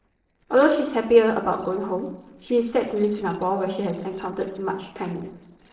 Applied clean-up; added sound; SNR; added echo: neural separator model SepFormer DNS4.